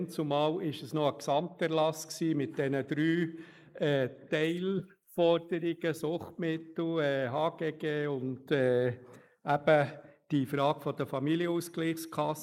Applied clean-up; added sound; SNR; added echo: neural mask model Resemble Enhance denoiser.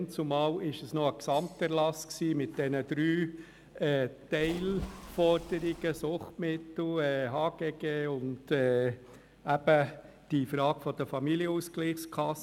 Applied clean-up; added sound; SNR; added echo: none; Splash, splatter; 15 dB; none.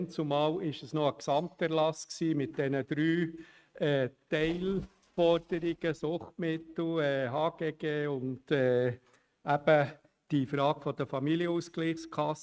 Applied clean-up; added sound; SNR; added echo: neural mask model RNNoise.